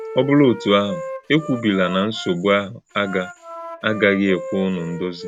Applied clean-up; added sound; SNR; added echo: none; Wind instrument, woodwind instrument; 13 dB; none.